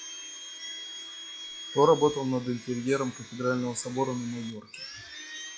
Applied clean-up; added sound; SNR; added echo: classical method log-MMSE.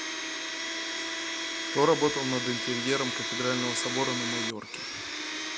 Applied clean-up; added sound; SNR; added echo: none; Domestic sounds, home sounds; 1 dB; none.